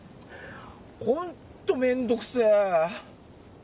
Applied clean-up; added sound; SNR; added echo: none; none; none; none.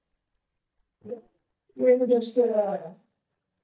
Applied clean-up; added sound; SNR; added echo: neural mask model DeepFilterNet 3.